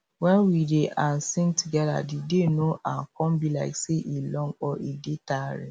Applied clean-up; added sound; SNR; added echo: none; none; none; none.